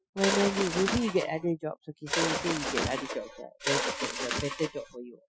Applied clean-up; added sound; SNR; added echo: classical method Wiener filter.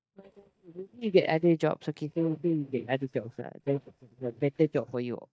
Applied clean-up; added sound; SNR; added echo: neural mask model DeepFilterNet 3.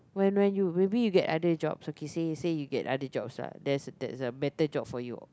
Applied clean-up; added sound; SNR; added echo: none; none; none; none.